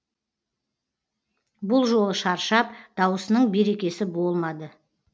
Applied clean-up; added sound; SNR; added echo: none; none; none; none.